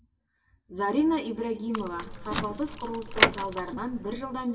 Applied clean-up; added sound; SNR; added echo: none; Door / Car; 0 dB; reverberation time 2.5 s.